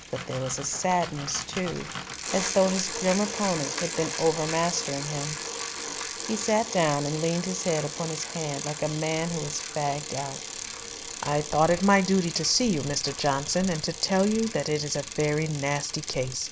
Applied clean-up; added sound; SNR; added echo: none; Bicycle; 8 dB; none.